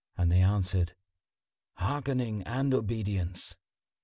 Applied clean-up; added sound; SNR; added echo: none; none; none; none.